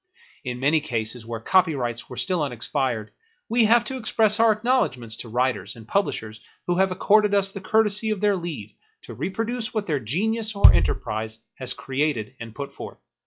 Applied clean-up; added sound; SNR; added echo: classical method log-MMSE.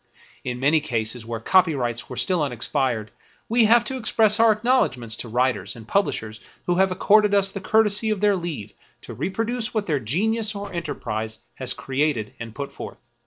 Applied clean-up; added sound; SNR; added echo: neural separator model SepFormer DNS4.